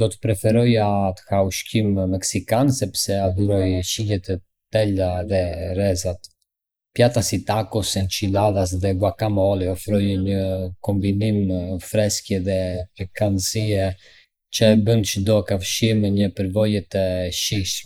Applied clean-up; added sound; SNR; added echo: neural mask model Resemble Enhance denoiser.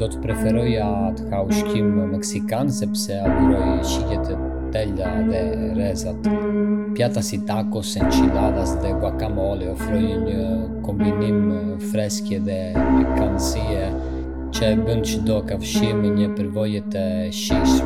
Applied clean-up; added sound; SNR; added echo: none; Piano; -4 dB; none.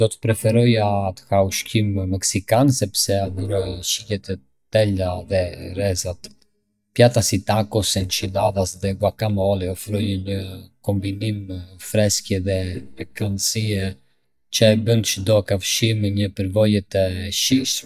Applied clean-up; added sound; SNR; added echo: neural mask model DeepFilterNet 3.